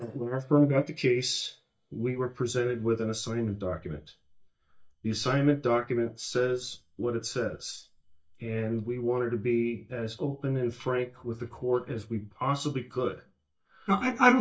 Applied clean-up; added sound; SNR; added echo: neural mask model DeepFilterNet 3.